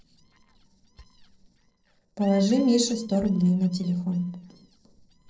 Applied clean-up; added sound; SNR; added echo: neural separator model SepFormer DNS4.